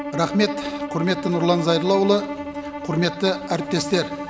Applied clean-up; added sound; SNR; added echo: none; Bowed string instrument; 8 dB; none.